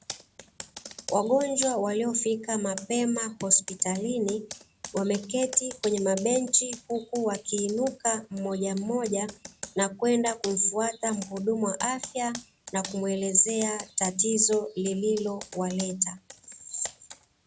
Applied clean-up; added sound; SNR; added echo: none; Computer keyboard; 17 dB; none.